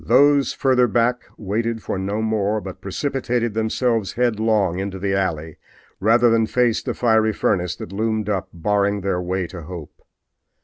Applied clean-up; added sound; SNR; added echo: none; none; none; none.